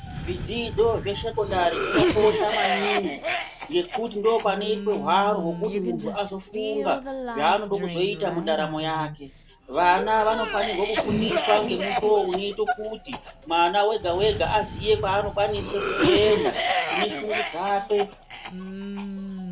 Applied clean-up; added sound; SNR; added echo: none; Cough; 4 dB; none.